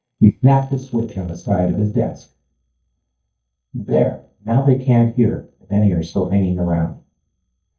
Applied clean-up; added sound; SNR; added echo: neural mask model DeepFilterNet 3.